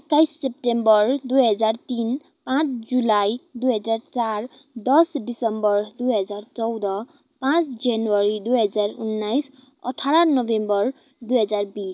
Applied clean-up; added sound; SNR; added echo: none; none; none; none.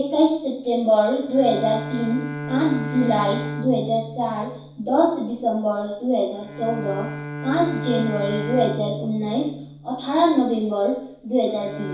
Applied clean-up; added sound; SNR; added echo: none; Bowed string instrument; 10 dB; reverberation time 0.7 s.